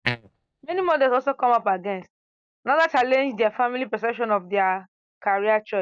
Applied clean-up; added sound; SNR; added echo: neural mask model DeepFilterNet 3.